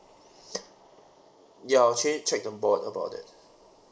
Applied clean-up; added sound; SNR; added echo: neural mask model Resemble Enhance denoiser.